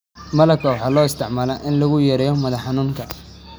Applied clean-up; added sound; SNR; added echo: none; Bird; 18 dB; none.